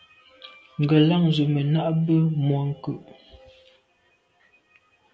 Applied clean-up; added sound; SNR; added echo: none; none; none; none.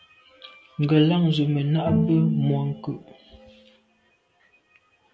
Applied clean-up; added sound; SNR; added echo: none; Bowed string instrument; 7 dB; none.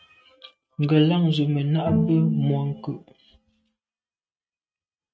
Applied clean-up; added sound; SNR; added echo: neural mask model RNNoise.